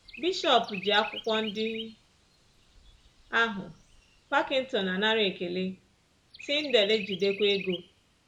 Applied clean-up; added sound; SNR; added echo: none; Chirp, tweet; 15 dB; none.